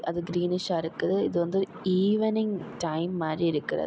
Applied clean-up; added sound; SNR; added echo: none; none; none; none.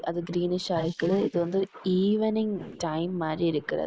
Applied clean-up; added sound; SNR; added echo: neural mask model Resemble Enhance denoiser.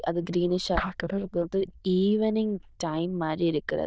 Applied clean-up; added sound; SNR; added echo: neural diffusion model UNIVERSE++.